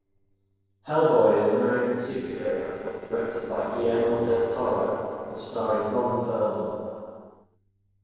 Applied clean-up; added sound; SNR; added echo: neural separator model SepFormer DNS4.